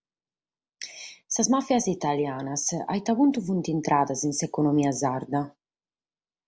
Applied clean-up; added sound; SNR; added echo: none; none; none; none.